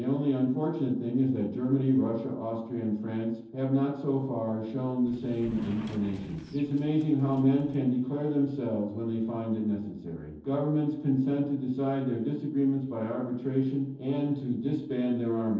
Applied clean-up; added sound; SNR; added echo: neural separator model SepFormer DNS4.